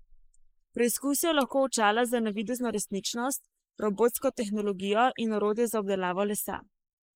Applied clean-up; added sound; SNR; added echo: neural mask model Resemble Enhance denoiser.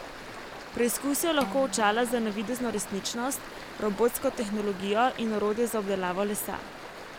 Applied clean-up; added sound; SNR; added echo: none; Stream + Bowed string instrument; 12 dB; none.